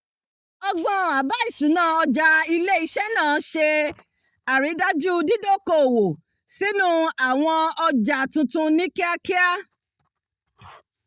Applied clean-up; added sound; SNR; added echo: neural mask model DeepFilterNet 3.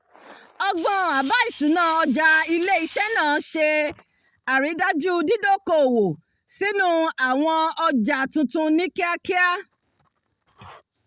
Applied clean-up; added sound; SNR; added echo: none; Cutlery, silverware; 11 dB; none.